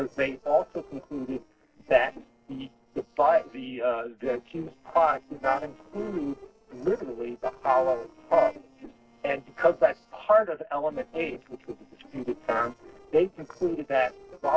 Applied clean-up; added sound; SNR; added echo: neural separator model SepFormer DNS4.